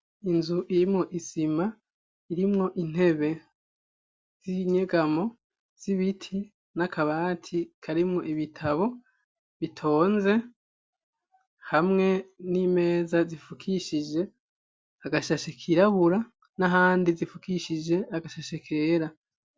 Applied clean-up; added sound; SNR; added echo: none; none; none; none.